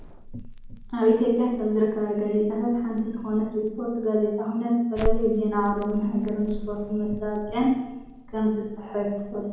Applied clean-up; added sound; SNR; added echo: none; Crackle; 9 dB; reverberation time 0.9 s.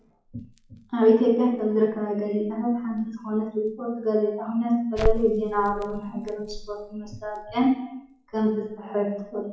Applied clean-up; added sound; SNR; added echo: classical method WPE with log-MMSE.